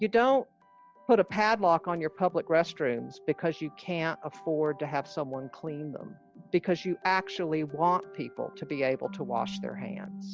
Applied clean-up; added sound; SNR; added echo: none; none; none; none.